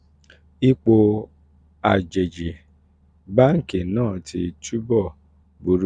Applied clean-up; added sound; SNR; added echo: none; none; none; none.